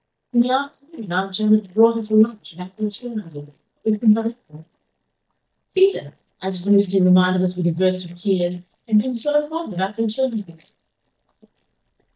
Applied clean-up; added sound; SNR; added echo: neural mask model DeepFilterNet 3.